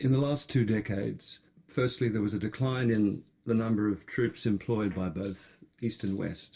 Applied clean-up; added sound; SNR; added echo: none; Rattle (instrument); 13 dB; reverberation time 0.1 s.